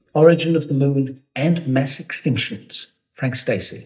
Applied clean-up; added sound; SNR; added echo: neural mask model DeepFilterNet 3.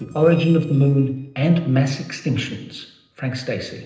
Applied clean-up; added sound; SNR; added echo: neural separator model SepFormer DNS4.